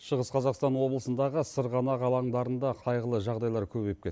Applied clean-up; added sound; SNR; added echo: none; none; none; none.